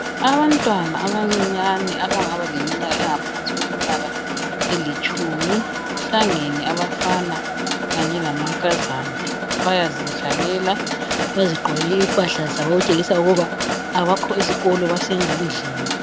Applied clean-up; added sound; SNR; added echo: none; Mechanisms; 2 dB; none.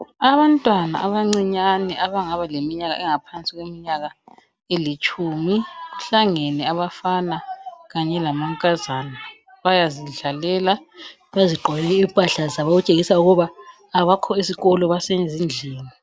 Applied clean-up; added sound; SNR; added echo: none; none; none; none.